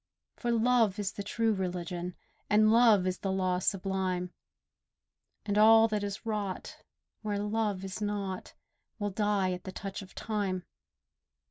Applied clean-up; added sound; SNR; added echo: none; none; none; none.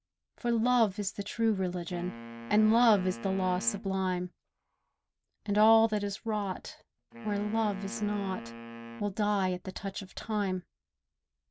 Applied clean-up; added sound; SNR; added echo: none; Wind instrument, woodwind instrument; 14 dB; none.